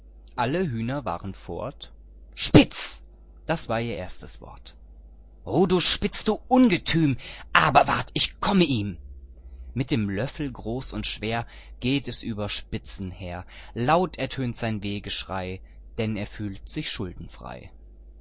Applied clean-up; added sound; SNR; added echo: none; none; none; none.